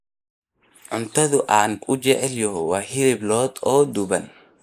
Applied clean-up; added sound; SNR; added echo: neural mask model Resemble Enhance denoiser.